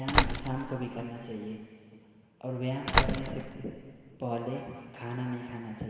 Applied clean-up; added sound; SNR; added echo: none; Slam; -5 dB; reverberation time 2.2 s.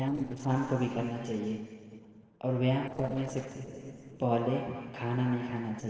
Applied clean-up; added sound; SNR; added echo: neural separator model SepFormer DNS4.